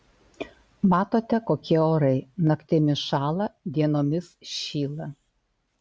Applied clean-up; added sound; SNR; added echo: none; none; none; none.